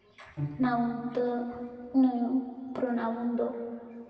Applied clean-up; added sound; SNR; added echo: none; Bowed string instrument; 13 dB; reverberation time 2.6 s.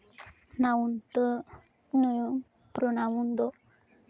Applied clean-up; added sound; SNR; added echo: none; none; none; none.